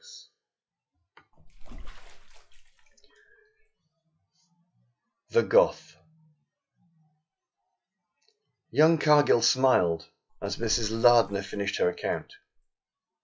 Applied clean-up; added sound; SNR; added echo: classical method log-MMSE.